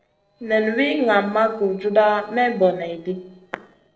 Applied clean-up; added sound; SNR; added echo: neural separator model SepFormer DNS4.